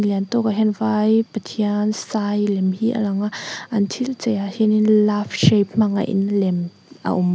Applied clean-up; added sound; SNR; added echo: none; none; none; none.